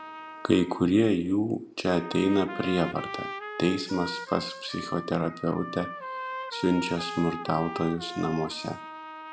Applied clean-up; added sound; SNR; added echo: none; Trumpet; 11 dB; none.